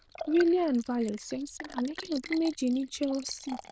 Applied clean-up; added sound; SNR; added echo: neural diffusion model UNIVERSE++.